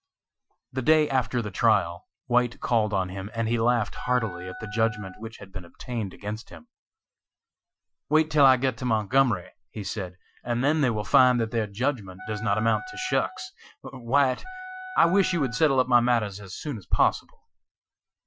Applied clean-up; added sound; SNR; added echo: classical method Wiener filter.